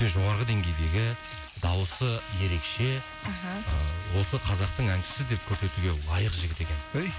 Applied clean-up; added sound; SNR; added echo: none; Sink (filling or washing) / Water tap, faucet + Trumpet; 14 dB; none.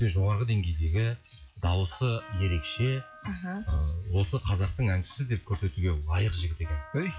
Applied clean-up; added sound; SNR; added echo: classical method log-MMSE.